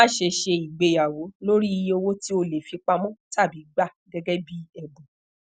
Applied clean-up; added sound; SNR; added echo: none; none; none; none.